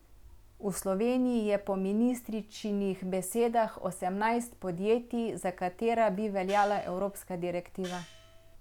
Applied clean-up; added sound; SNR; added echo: none; Gong; 19 dB; none.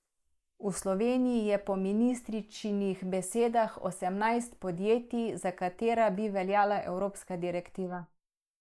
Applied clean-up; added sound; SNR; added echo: neural mask model Resemble Enhance denoiser.